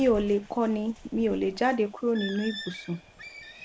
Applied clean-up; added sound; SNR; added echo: none; Bird; 16 dB; none.